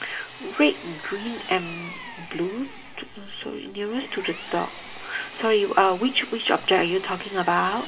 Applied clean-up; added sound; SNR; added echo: none; Power tool; 15 dB; reverberation time 2.1 s.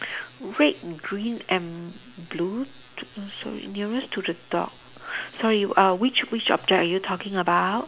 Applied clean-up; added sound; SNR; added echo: none; none; none; none.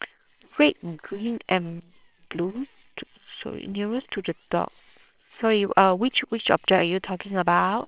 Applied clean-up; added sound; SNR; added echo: neural separator model SepFormer WHAMR!.